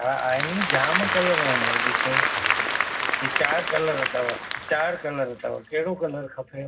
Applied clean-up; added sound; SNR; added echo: none; Applause; -1 dB; reverberation time 0.4 s.